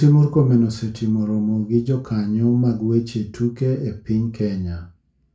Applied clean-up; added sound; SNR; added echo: none; none; none; reverberation time 0.3 s.